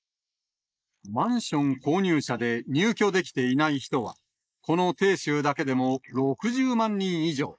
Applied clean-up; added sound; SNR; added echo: neural mask model Resemble Enhance denoiser.